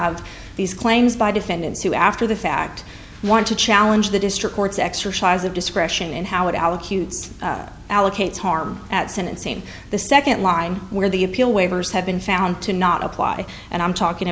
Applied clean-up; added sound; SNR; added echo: none; none; none; none.